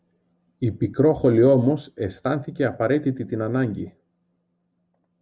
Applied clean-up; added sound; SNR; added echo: none; none; none; none.